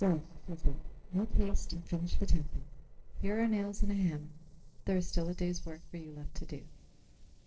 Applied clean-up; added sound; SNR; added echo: neural separator model SepFormer DNS4.